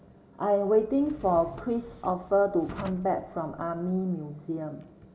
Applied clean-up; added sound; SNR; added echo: none; Drawer open or close; 18 dB; reverberation time 2.3 s.